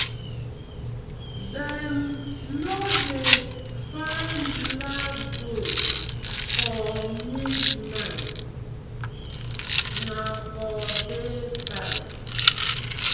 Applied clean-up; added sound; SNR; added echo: none; Rattle; -4 dB; reverberation time 1.1 s.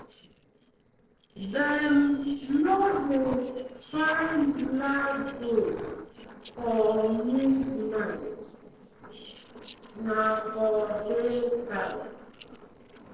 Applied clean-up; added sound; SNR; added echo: neural separator model SepFormer DNS4.